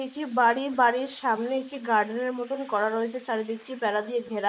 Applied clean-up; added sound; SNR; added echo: neural mask model Resemble Enhance denoiser.